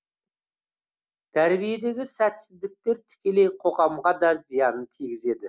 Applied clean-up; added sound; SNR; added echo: none; none; none; none.